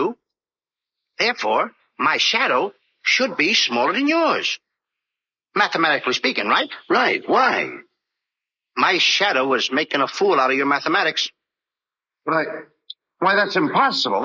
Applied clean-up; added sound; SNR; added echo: neural mask model Resemble Enhance denoiser.